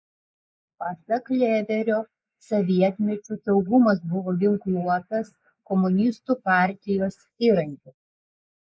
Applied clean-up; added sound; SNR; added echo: neural mask model Resemble Enhance denoiser.